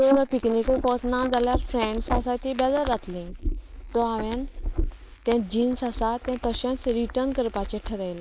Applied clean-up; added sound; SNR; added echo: neural mask model Resemble Enhance denoiser.